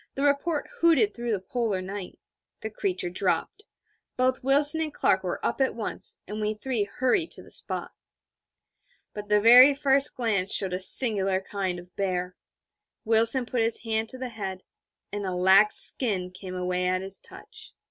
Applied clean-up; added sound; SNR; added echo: none; none; none; none.